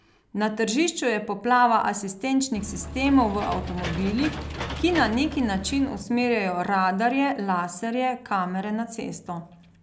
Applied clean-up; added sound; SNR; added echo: none; Engine / Mechanisms; 9 dB; none.